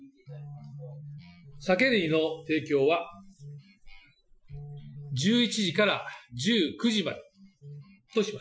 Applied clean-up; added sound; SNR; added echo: classical method Wiener filter.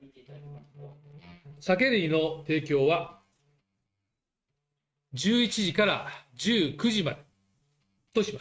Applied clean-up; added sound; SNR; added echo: neural mask model RNNoise.